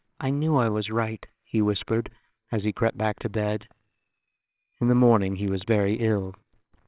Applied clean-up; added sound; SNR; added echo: neural separator model SepFormer WHAMR!.